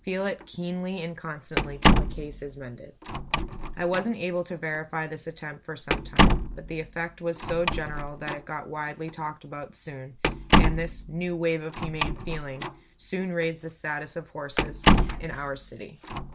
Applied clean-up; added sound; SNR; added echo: none; Slam; -5 dB; none.